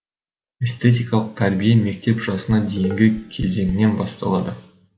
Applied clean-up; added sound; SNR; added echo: none; Dishes, pots, and pans; 15 dB; none.